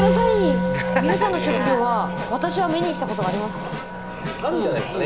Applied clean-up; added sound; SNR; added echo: none; Musical instrument; 3 dB; none.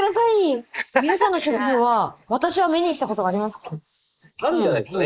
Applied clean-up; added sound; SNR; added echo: neural mask model Resemble Enhance denoiser.